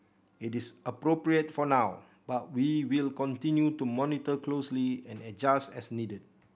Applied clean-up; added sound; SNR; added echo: none; none; none; none.